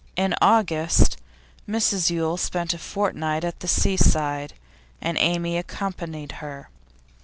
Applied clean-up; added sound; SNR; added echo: none; none; none; none.